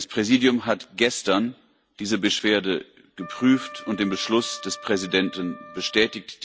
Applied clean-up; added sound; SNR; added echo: none; Wind instrument, woodwind instrument; 17 dB; none.